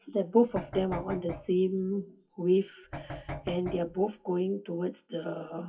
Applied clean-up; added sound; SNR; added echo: classical method WPE with log-MMSE.